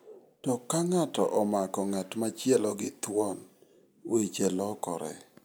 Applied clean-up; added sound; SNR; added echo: none; none; none; none.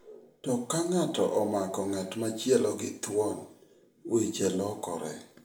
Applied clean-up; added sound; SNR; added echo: none; none; none; reverberation time 0.4 s.